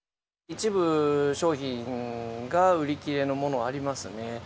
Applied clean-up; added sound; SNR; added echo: none; none; none; none.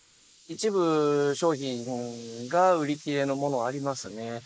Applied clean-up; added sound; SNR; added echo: neural mask model Resemble Enhance denoiser.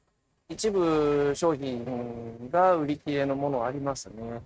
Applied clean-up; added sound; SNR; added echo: neural mask model RNNoise.